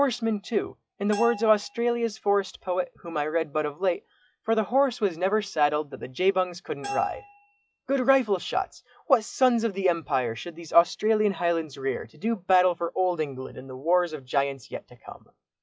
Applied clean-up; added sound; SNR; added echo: classical method log-MMSE.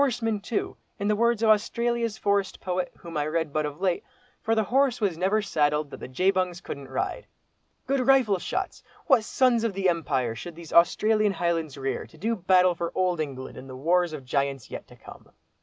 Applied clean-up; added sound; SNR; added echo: none; none; none; none.